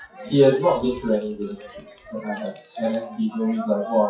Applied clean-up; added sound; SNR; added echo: classical method WPE with log-MMSE.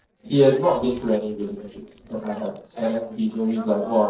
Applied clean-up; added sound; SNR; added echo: neural separator model SepFormer DNS4.